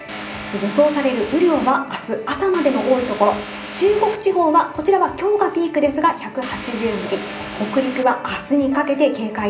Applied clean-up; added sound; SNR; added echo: none; Vehicle; 12 dB; reverberation time 0.5 s.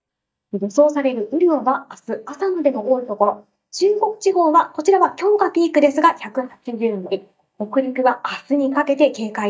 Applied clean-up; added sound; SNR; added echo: neural mask model DeepFilterNet 3.